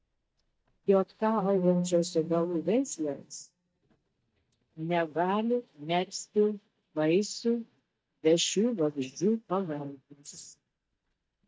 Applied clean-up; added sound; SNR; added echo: neural mask model DeepFilterNet 3.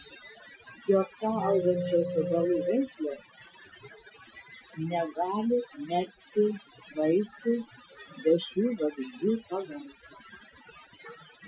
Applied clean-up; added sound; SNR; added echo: classical method Wiener filter.